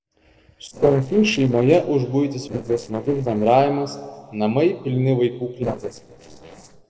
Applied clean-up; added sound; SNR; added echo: neural separator model SepFormer DNS4.